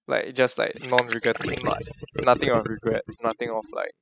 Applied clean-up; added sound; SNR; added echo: classical method spectral subtraction.